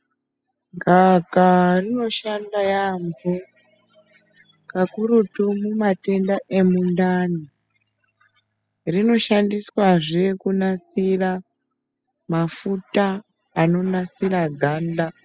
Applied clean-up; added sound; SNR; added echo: classical method spectral subtraction.